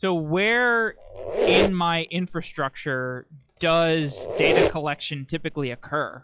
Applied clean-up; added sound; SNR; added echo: classical method log-MMSE.